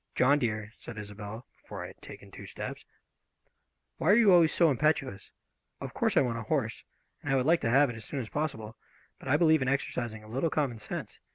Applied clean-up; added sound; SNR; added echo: none; none; none; none.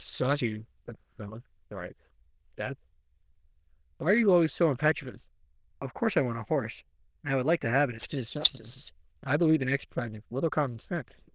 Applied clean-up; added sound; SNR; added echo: neural diffusion model UNIVERSE++.